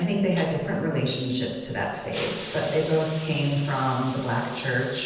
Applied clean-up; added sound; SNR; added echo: none; Hiss; 16 dB; reverberation time 1.1 s.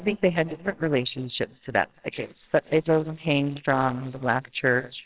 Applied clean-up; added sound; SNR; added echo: neural separator model SepFormer WHAMR!.